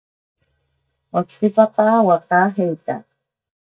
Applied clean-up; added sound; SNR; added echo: neural mask model DeepFilterNet 3.